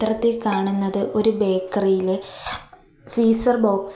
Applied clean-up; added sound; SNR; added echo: none; Bowed string instrument; 17 dB; none.